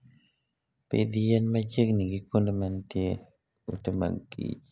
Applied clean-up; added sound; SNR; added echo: none; none; none; none.